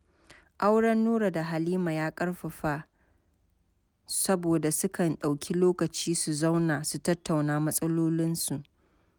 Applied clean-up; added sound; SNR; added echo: none; none; none; none.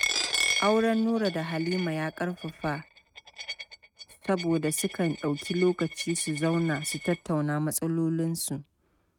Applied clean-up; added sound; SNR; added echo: neural mask model RNNoise.